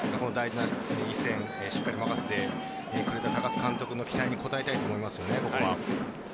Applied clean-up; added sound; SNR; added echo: none; none; none; none.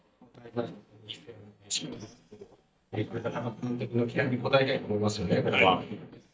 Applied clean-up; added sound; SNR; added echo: neural mask model DeepFilterNet 3.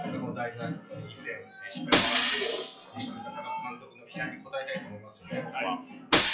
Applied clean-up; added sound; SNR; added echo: classical method WPE with log-MMSE.